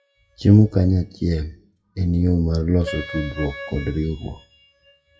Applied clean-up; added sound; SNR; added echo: classical method WPE with log-MMSE.